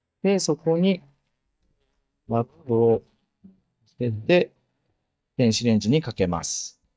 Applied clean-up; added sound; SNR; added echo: neural mask model DeepFilterNet 3.